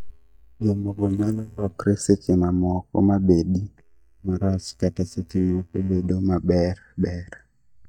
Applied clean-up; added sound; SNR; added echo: neural mask model DeepFilterNet 3.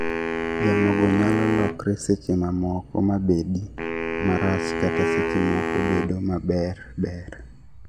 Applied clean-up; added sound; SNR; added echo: none; Wind instrument, woodwind instrument; 3 dB; none.